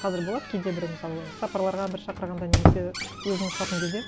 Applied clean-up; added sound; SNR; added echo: none; Squeak; -2 dB; none.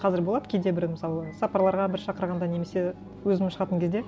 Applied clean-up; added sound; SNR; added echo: none; none; none; none.